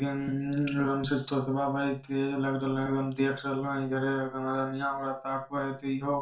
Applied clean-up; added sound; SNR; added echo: none; none; none; reverberation time 0.3 s.